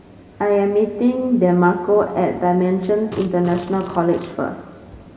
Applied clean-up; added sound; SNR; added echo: none; Fart; 18 dB; reverberation time 1.9 s.